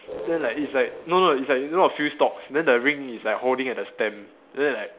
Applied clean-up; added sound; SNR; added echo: none; none; none; none.